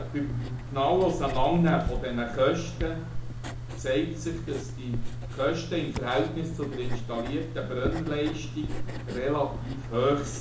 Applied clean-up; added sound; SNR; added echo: none; Writing; 4 dB; reverberation time 0.7 s.